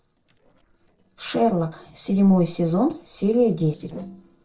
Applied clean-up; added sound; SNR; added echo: neural separator model SepFormer DNS4.